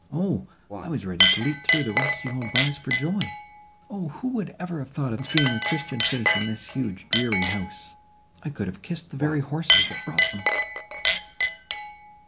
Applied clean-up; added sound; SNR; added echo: none; Chink, clink; -2 dB; none.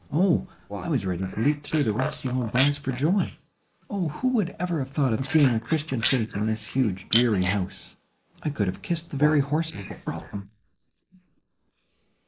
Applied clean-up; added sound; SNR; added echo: neural mask model Resemble Enhance denoiser.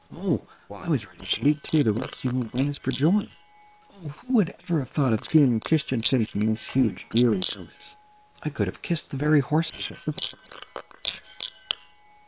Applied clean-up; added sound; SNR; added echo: neural separator model SepFormer WHAM!.